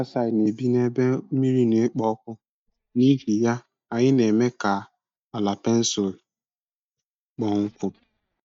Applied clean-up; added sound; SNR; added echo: neural mask model DeepFilterNet 3.